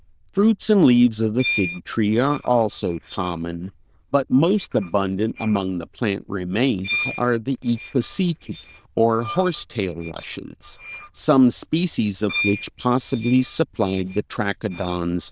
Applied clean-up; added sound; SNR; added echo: neural diffusion model UNIVERSE++.